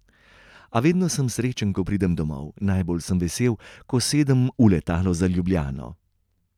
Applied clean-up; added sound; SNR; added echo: none; none; none; none.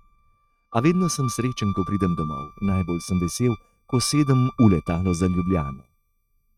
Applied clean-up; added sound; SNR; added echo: neural mask model RNNoise.